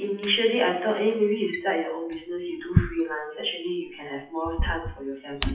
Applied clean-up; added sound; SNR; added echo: classical method WPE with log-MMSE.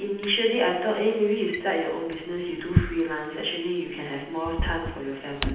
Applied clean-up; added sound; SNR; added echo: none; Drawer open or close; 6 dB; reverberation time 0.9 s.